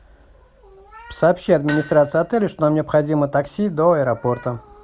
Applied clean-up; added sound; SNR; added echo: none; Hammer; 17 dB; none.